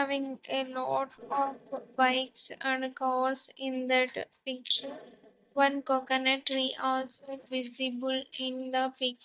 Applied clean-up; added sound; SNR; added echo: neural mask model DeepFilterNet 3.